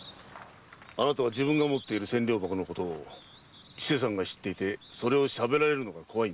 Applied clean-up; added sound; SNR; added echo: none; none; none; none.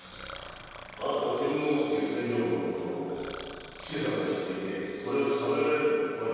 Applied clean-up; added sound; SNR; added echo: none; Burping, eructation; 18 dB; reverberation time 2.2 s.